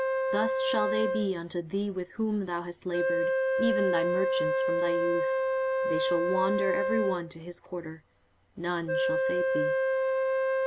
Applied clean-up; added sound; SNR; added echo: none; Wind instrument, woodwind instrument; -4 dB; none.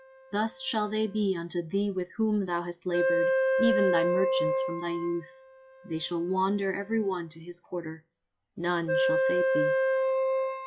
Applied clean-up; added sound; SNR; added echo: classical method log-MMSE.